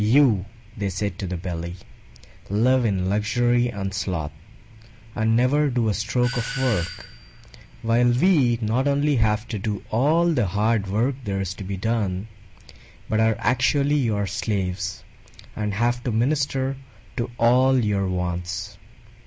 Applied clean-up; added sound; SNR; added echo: none; Doorbell; 12 dB; none.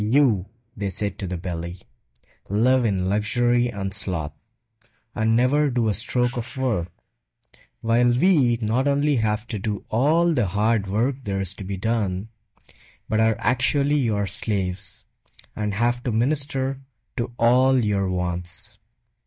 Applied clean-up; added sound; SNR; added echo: neural mask model DeepFilterNet 3.